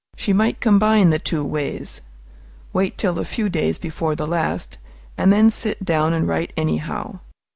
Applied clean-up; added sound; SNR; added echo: none; none; none; none.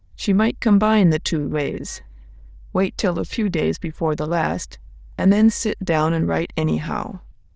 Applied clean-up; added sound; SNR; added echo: neural diffusion model UNIVERSE++.